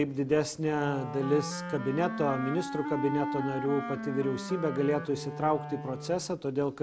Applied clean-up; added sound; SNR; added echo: none; Wind instrument, woodwind instrument; 7 dB; none.